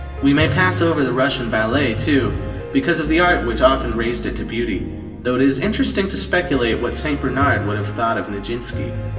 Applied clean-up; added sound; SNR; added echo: none; Piano; 8 dB; reverberation time 2.1 s.